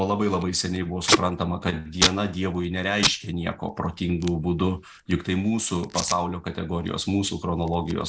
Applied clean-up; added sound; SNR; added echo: none; Packing tape, duct tape; 6 dB; none.